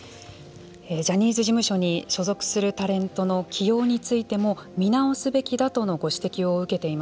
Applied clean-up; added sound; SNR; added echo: none; none; none; none.